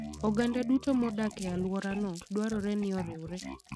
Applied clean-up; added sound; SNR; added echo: neural mask model RNNoise.